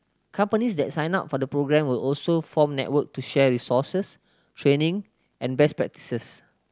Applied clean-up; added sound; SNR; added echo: none; none; none; none.